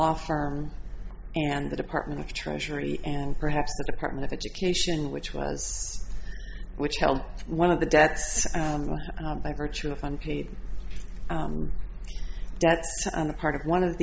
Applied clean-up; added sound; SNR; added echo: none; none; none; none.